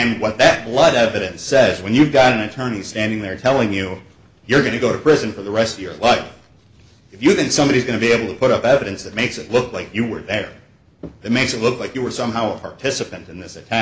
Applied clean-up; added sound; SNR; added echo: none; none; none; none.